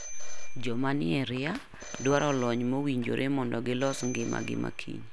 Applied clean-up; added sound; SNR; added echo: none; Telephone; 19 dB; none.